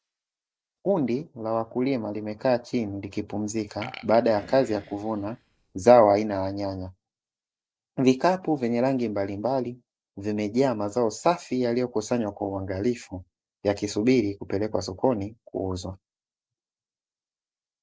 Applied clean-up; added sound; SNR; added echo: neural separator model SepFormer DNS4.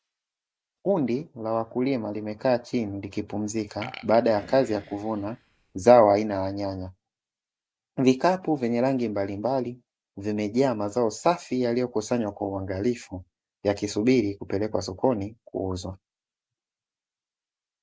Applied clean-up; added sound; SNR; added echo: none; Burping, eructation; 18 dB; none.